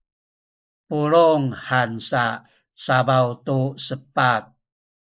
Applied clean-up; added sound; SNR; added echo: neural mask model Resemble Enhance denoiser.